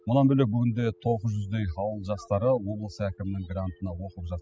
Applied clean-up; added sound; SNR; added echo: classical method spectral subtraction.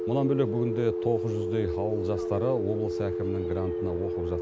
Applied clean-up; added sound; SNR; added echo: none; Telephone; 1 dB; none.